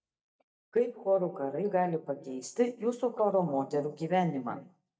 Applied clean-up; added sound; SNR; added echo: neural mask model DeepFilterNet 3.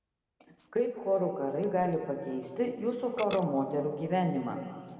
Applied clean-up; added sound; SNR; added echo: none; Burping, eructation; 19 dB; reverberation time 2.3 s.